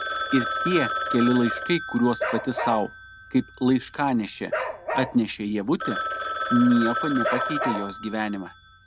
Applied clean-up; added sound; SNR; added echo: none; Telephone + Bark; 5 dB; none.